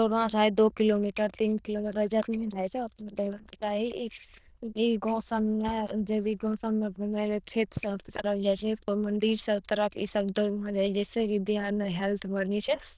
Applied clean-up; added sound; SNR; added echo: neural diffusion model UNIVERSE++.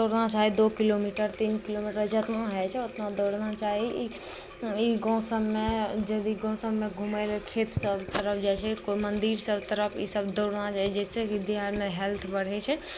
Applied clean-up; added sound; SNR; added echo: none; Water tap, faucet; 17 dB; none.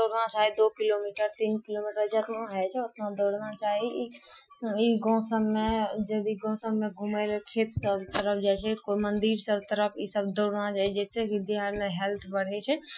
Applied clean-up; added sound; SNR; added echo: classical method Wiener filter.